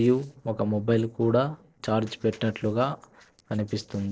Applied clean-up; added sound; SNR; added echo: neural separator model SepFormer DNS4.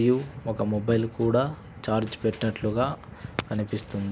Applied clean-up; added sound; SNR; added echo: none; Fireworks; 18 dB; none.